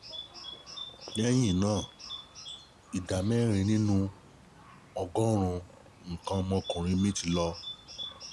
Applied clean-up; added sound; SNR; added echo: none; Bird; 15 dB; none.